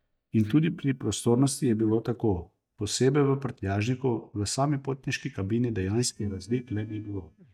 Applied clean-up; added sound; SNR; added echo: neural mask model DeepFilterNet 3.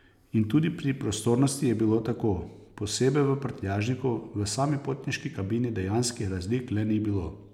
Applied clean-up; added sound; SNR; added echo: none; none; none; none.